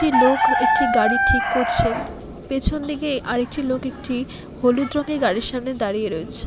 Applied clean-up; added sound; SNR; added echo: none; Chicken, rooster; 1 dB; none.